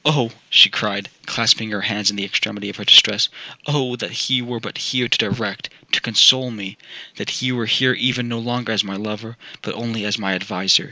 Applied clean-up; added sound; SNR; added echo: none; none; none; none.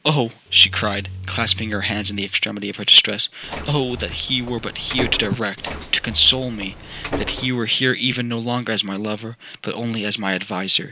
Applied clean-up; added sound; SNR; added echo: none; Bowed string instrument + Bus; 11 dB; none.